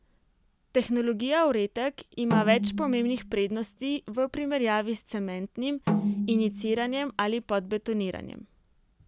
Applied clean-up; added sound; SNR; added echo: none; Snare drum; 4 dB; none.